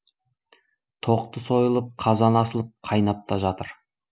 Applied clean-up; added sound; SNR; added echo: none; none; none; none.